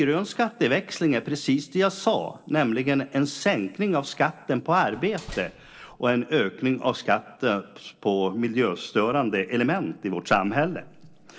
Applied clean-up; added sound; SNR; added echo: neural separator model SepFormer DNS4.